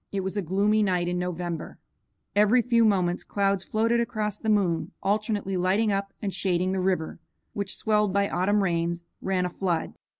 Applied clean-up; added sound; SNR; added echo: none; none; none; none.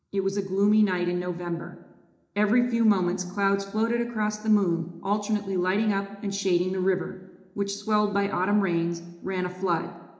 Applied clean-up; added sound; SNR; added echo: none; none; none; reverberation time 0.8 s.